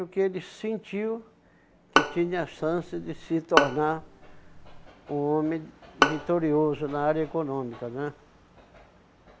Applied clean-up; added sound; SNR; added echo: none; Bowed string instrument; 0 dB; none.